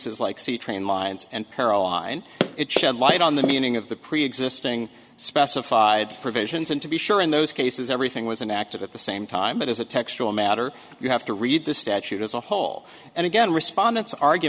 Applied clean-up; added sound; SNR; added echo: none; Run; 4 dB; none.